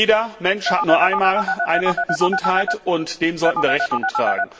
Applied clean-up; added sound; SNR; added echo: none; Telephone; 1 dB; reverberation time 1.2 s.